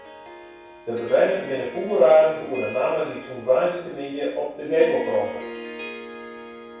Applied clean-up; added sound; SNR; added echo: none; Harp; 14 dB; reverberation time 0.7 s.